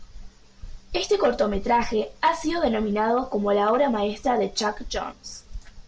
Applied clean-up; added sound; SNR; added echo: none; none; none; none.